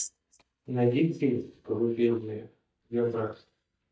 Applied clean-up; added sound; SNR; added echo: neural mask model DeepFilterNet 3.